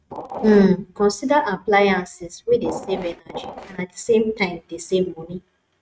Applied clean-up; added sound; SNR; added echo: neural mask model RNNoise.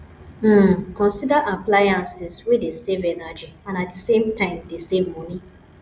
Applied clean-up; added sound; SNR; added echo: none; none; none; none.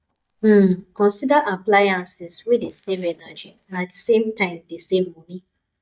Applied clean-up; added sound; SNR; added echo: neural mask model DeepFilterNet 3.